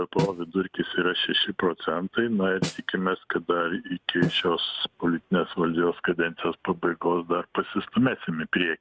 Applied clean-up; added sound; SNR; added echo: neural mask model RNNoise.